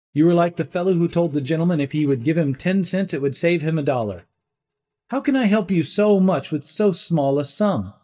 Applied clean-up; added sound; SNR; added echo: neural mask model DeepFilterNet 3.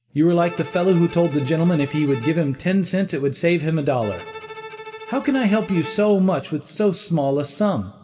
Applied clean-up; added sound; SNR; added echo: none; Bowed string instrument; 17 dB; reverberation time 1.3 s.